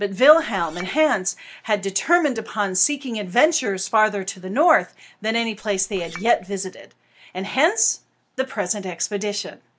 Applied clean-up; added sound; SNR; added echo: none; Chink, clink; 19 dB; none.